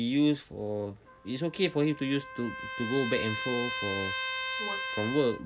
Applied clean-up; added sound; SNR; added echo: none; Trumpet; 6 dB; none.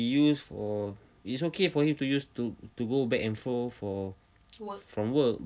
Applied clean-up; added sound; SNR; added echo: none; none; none; none.